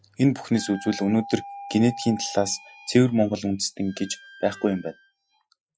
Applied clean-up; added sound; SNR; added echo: classical method Wiener filter.